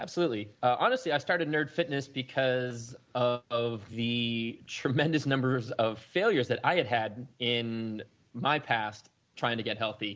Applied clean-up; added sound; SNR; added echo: none; none; none; none.